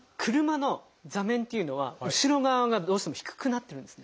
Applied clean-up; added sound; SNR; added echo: none; none; none; none.